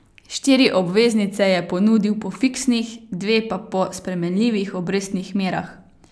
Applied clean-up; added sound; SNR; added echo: none; none; none; none.